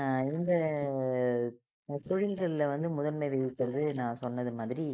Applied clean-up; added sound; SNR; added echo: neural mask model Resemble Enhance denoiser.